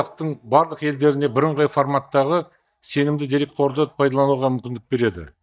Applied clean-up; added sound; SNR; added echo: neural mask model DeepFilterNet 3.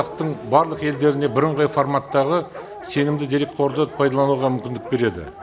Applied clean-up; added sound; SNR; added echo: none; Dog; 15 dB; none.